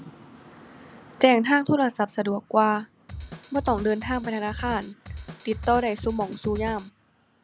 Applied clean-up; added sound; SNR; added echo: none; Drum kit; 12 dB; none.